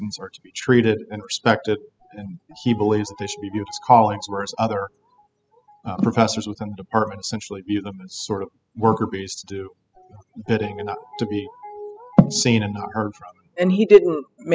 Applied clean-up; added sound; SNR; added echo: classical method spectral subtraction.